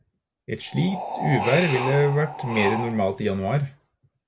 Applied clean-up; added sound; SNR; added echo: none; Wind; 6 dB; none.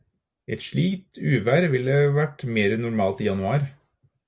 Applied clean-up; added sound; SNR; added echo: none; none; none; none.